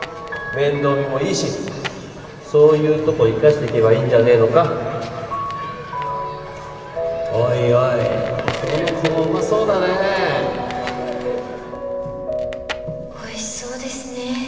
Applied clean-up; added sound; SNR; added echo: none; Crackle; 19 dB; reverberation time 2.8 s.